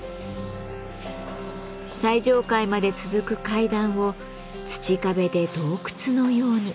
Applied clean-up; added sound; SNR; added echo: none; Wind instrument, woodwind instrument; 20 dB; none.